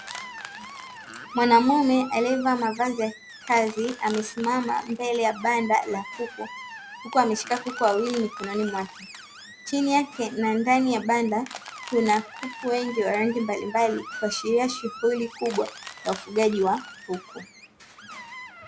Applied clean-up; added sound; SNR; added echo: none; Screech + Crushing; 15 dB; none.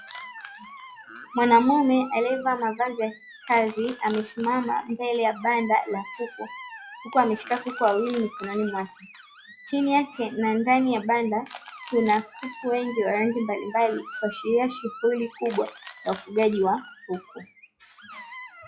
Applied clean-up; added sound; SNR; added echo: classical method log-MMSE.